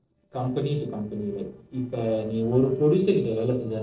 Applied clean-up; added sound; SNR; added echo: neural separator model SepFormer DNS4.